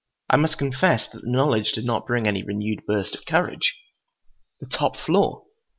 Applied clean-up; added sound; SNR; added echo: none; none; none; none.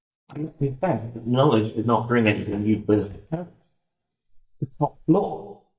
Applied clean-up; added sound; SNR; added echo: neural mask model DeepFilterNet 3.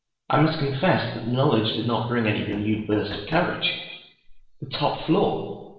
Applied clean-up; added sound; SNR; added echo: neural separator model SepFormer DNS4.